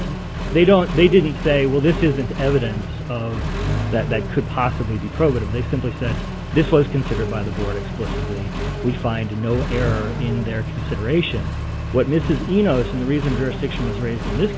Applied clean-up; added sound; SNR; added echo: none; Accelerating, revving, vroom; 4 dB; none.